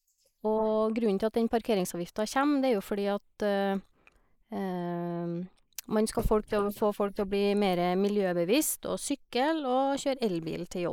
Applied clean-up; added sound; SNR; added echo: neural mask model Resemble Enhance denoiser.